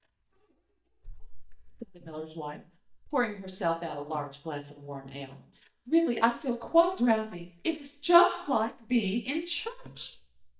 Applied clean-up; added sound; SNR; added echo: neural mask model DeepFilterNet 3.